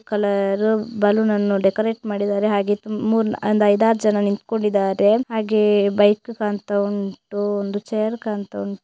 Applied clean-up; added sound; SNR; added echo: none; none; none; none.